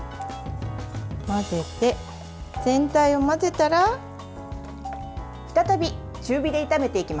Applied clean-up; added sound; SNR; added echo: none; Marimba, xylophone; 20 dB; none.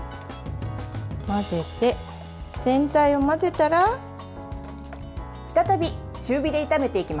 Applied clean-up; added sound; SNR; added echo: none; none; none; none.